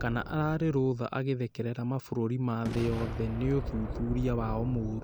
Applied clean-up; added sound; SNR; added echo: none; Boom; 8 dB; none.